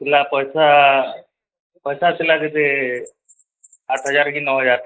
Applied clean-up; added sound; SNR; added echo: neural mask model Resemble Enhance denoiser.